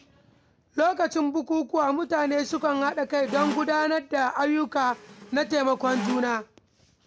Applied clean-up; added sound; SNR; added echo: none; Squeak; 13 dB; none.